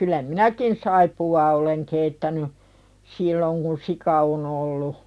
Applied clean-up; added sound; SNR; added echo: none; none; none; none.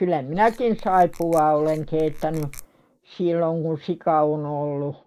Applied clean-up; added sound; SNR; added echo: neural mask model Resemble Enhance denoiser.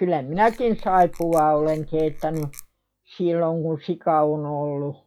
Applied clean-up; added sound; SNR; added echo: classical method log-MMSE.